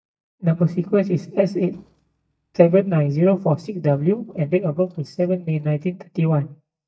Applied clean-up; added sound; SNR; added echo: neural mask model DeepFilterNet 3.